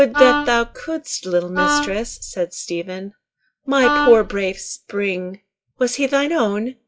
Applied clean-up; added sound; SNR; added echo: classical method log-MMSE.